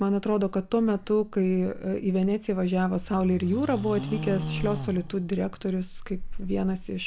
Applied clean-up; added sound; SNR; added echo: none; Livestock, farm animals, working animals; 9 dB; none.